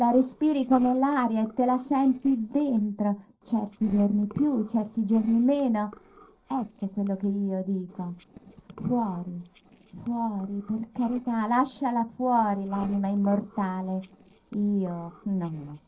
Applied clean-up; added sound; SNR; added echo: neural separator model SepFormer DNS4.